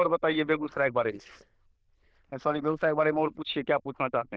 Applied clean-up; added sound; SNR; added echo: neural diffusion model UNIVERSE++.